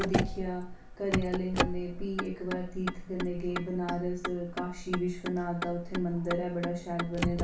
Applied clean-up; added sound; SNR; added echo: none; Motor vehicle (road); 2 dB; reverberation time 0.3 s.